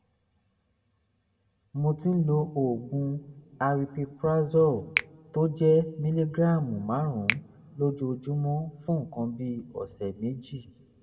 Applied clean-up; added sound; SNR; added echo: none; Finger snapping; 10 dB; reverberation time 0.7 s.